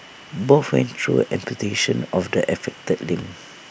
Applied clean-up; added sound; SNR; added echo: none; none; none; none.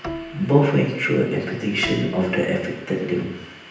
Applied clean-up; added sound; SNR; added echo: none; Bowed string instrument; 15 dB; reverberation time 0.9 s.